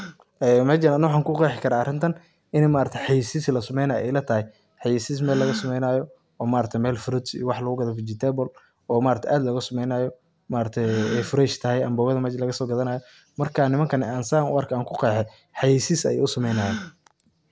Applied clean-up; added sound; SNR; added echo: none; Gasp; 17 dB; none.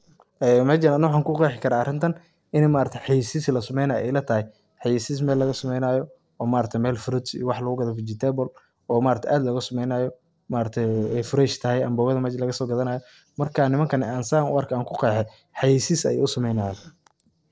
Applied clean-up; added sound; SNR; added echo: neural separator model SepFormer DNS4.